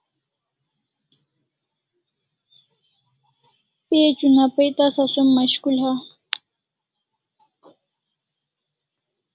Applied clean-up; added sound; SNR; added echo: none; none; none; none.